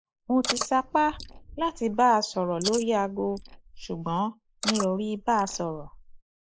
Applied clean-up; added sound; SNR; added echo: neural mask model Resemble Enhance denoiser.